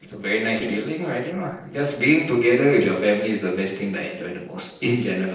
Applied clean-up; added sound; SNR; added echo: neural separator model SepFormer DNS4.